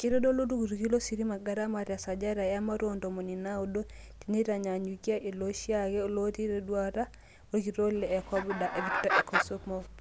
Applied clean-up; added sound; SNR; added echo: none; Chicken, rooster; 1 dB; none.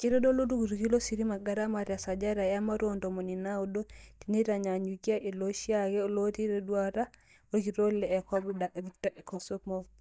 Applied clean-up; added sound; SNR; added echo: neural mask model DeepFilterNet 3.